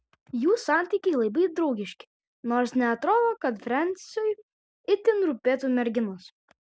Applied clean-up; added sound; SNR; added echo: none; none; none; none.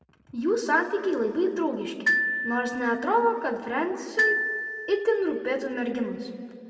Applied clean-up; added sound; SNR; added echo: none; Glockenspiel; 2 dB; reverberation time 2.3 s.